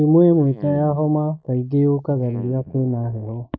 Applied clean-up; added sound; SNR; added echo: neural mask model Resemble Enhance denoiser.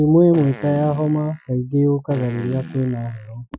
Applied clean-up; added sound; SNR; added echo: classical method Wiener filter.